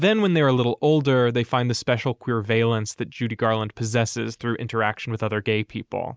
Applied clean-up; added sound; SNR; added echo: none; none; none; none.